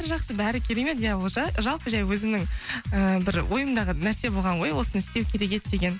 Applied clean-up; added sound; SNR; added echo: none; none; none; none.